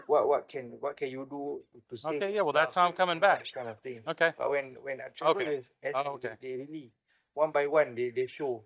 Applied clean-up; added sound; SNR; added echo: neural mask model DeepFilterNet 3.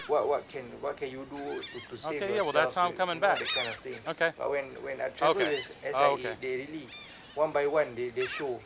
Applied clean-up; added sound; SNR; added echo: none; Gull, seagull; 0 dB; none.